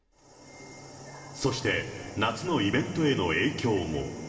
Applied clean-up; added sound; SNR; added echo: none; none; none; reverberation time 2.4 s.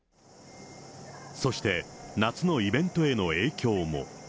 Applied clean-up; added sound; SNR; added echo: none; none; none; none.